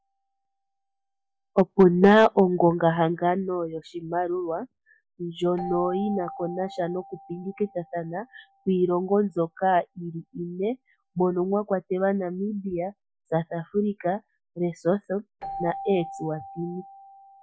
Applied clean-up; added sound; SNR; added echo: none; Keyboard (musical); 18 dB; none.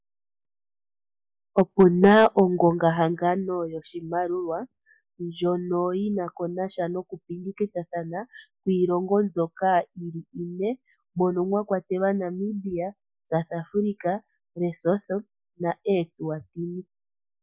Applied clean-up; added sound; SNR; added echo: none; none; none; none.